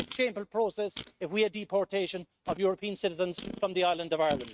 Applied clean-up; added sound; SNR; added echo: neural mask model RNNoise.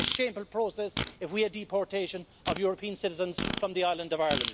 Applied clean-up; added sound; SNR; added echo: none; Fart; 6 dB; none.